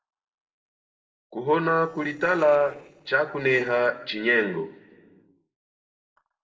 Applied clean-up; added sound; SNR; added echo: neural separator model SepFormer DNS4.